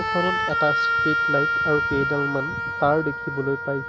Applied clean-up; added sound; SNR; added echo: none; Wind instrument, woodwind instrument; -1 dB; none.